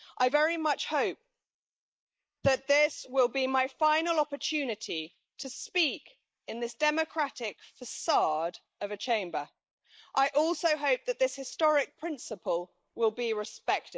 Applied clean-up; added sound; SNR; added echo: neural mask model Resemble Enhance denoiser.